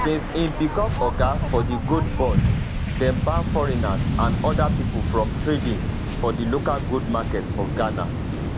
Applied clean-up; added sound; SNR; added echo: none; Waves, surf; -2 dB; none.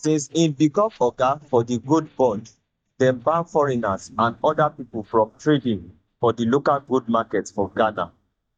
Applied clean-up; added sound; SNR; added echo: neural mask model DeepFilterNet 3.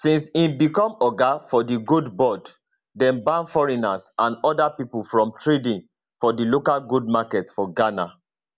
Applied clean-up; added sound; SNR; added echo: none; none; none; none.